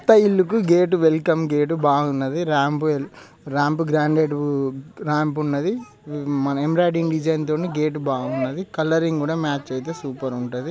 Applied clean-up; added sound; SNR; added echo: none; none; none; none.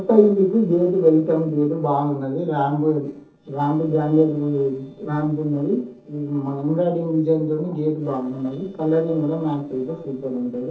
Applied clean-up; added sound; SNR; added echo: neural separator model SepFormer DNS4.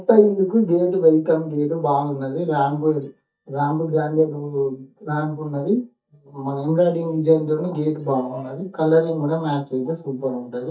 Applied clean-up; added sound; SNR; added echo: neural mask model DeepFilterNet 3.